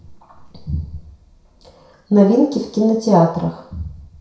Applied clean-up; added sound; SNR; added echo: none; none; none; reverberation time 0.6 s.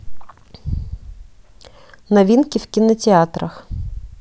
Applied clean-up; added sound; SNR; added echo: none; none; none; none.